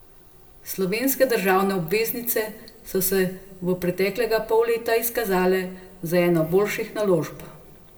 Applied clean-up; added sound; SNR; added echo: none; none; none; reverberation time 0.9 s.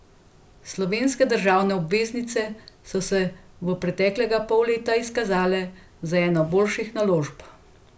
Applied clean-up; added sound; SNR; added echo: none; none; none; none.